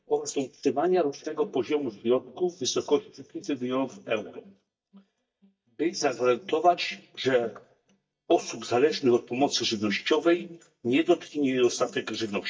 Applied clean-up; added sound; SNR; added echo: neural mask model DeepFilterNet 3.